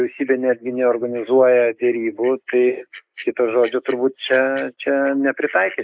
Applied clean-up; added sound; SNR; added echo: neural mask model Resemble Enhance denoiser.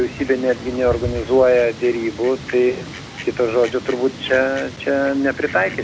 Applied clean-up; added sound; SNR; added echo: none; Fowl; 13 dB; none.